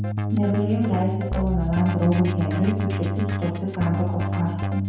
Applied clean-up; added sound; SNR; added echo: none; Keyboard (musical); 0 dB; reverberation time 0.8 s.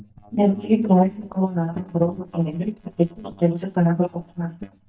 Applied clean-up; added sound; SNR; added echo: neural mask model DeepFilterNet 3.